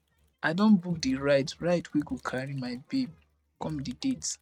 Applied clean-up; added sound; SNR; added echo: neural mask model RNNoise.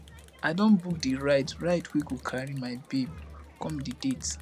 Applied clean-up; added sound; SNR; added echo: none; Crowd; 17 dB; none.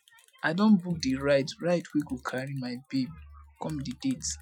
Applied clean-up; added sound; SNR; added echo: classical method Wiener filter.